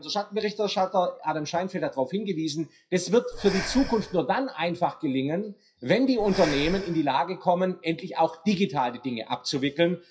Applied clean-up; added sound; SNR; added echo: classical method WPE with log-MMSE.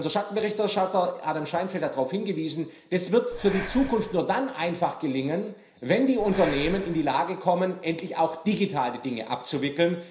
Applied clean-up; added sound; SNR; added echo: none; Breathing; 13 dB; reverberation time 0.5 s.